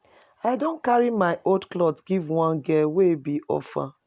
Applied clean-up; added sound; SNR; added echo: none; none; none; none.